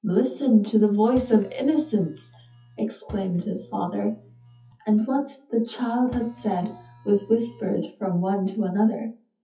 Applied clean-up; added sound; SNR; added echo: classical method WPE with log-MMSE.